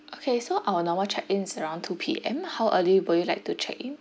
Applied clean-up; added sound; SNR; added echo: none; none; none; none.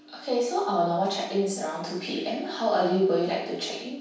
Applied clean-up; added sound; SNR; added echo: none; none; none; reverberation time 0.7 s.